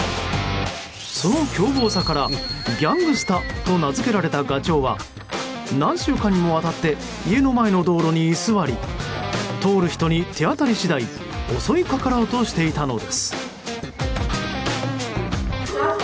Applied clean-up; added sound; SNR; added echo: none; none; none; none.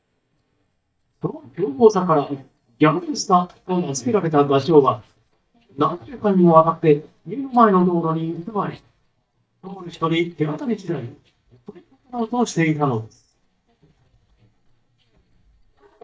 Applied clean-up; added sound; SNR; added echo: neural mask model DeepFilterNet 3.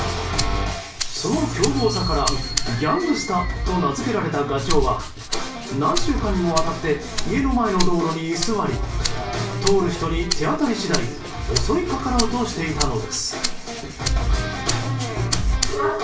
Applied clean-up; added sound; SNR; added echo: none; Rattle (instrument); 5 dB; reverberation time 0.3 s.